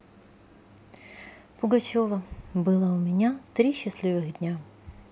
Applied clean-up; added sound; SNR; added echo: none; none; none; none.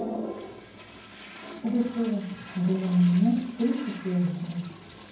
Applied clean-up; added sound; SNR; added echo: none; Toilet flush; 13 dB; reverberation time 0.9 s.